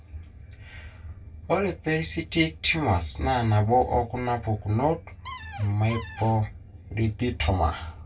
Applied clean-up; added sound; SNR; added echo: none; Cupboard open or close; 14 dB; reverberation time 0.1 s.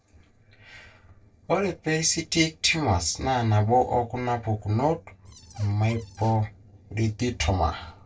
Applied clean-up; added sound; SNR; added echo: neural separator model SepFormer DNS4.